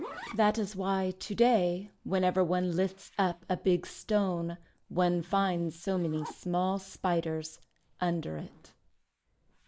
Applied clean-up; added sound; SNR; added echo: neural mask model Resemble Enhance denoiser.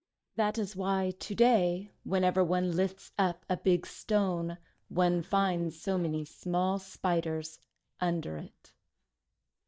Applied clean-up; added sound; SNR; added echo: neural mask model DeepFilterNet 3.